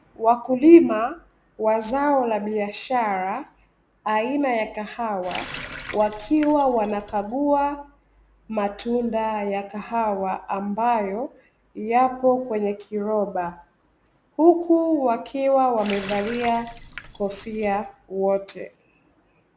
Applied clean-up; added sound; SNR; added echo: none; Water tap, faucet; 14 dB; none.